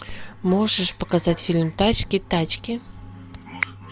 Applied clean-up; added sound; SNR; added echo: none; none; none; none.